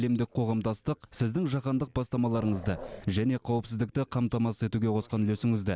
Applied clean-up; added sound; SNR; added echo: none; Growling; 16 dB; none.